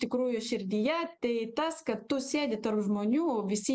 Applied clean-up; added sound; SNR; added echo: none; none; none; none.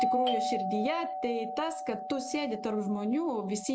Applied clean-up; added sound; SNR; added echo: none; Doorbell; 2 dB; none.